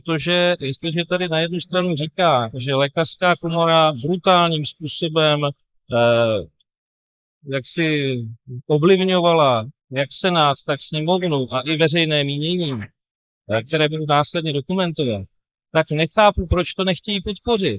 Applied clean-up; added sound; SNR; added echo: neural mask model Resemble Enhance denoiser.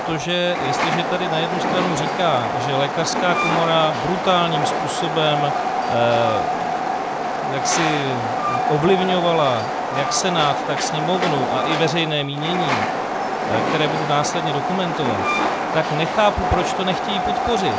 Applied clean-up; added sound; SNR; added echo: none; Train; 0 dB; none.